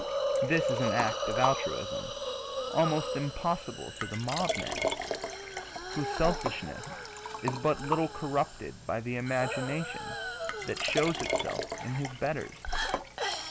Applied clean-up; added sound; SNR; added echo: none; Hiss + Liquid; 1 dB; none.